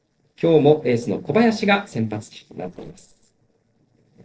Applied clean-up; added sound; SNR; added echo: neural separator model SepFormer DNS4.